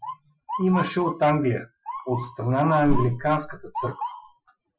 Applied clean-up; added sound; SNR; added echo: classical method Wiener filter.